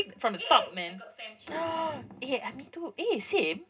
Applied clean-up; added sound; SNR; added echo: none; none; none; reverberation time 0.2 s.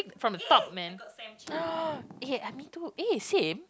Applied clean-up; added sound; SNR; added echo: none; none; none; none.